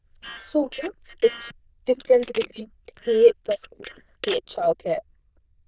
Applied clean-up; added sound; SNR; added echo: neural diffusion model UNIVERSE++.